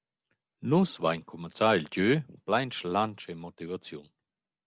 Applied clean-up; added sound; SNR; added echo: none; none; none; none.